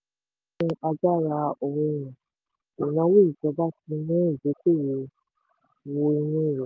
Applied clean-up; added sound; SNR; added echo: none; none; none; none.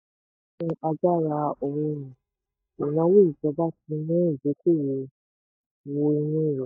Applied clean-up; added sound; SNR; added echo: neural mask model DeepFilterNet 3.